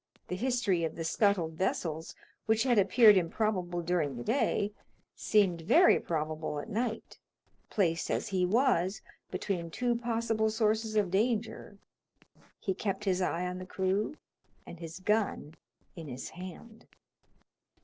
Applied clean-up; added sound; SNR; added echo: neural separator model SepFormer DNS4.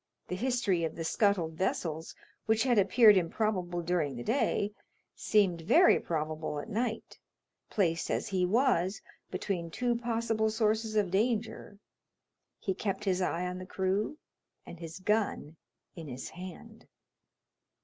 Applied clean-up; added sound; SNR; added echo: none; none; none; none.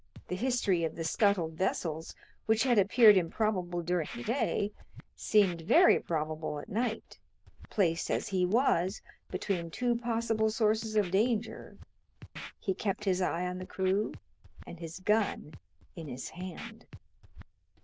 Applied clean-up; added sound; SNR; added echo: neural diffusion model UNIVERSE++.